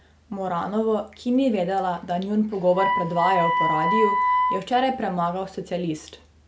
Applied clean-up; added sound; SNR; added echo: none; Wind instrument, woodwind instrument; 1 dB; none.